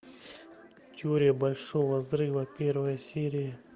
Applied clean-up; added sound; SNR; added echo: none; none; none; none.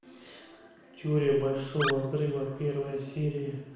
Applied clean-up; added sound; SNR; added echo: none; Animal; 6 dB; reverberation time 0.9 s.